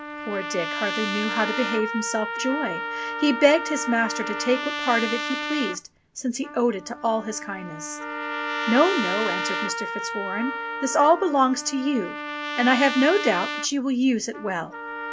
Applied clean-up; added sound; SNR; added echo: none; Trumpet + Trumpet; 6 dB; none.